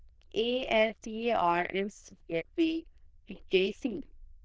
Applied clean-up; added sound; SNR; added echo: neural diffusion model UNIVERSE++.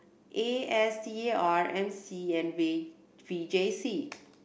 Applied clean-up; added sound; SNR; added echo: none; none; none; none.